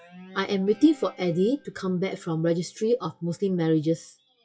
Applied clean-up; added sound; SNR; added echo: classical method WPE with log-MMSE.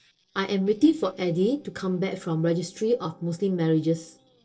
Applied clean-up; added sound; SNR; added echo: neural separator model SepFormer DNS4.